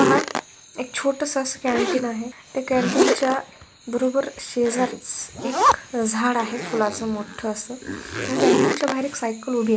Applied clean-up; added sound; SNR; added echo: none; Zipper (clothing); 1 dB; none.